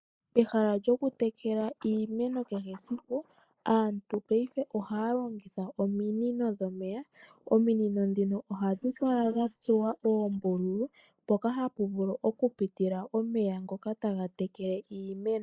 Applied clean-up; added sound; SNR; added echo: neural mask model Resemble Enhance denoiser.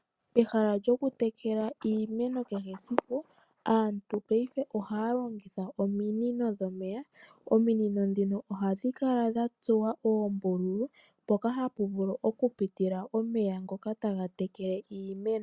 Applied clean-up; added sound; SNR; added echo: none; none; none; none.